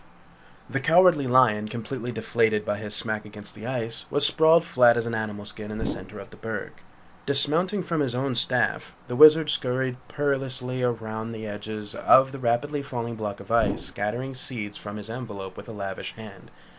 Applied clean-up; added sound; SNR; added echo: none; Whoosh, swoosh, swish; 4 dB; none.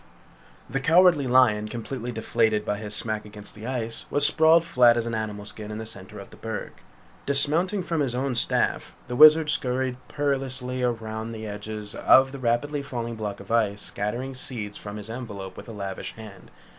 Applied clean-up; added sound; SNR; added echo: none; none; none; none.